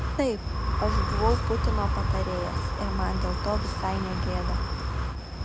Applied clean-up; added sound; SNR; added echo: none; Wind; -5 dB; none.